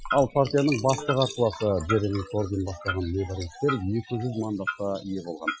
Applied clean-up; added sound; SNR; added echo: classical method Wiener filter.